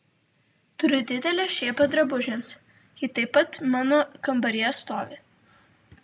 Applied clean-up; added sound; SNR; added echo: none; none; none; none.